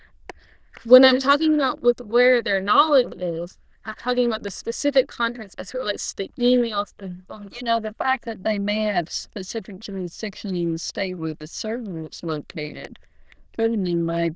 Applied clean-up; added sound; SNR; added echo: neural diffusion model UNIVERSE++.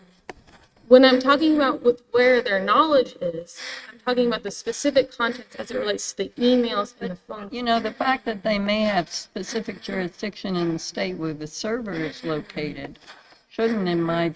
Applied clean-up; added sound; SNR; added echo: neural mask model RNNoise.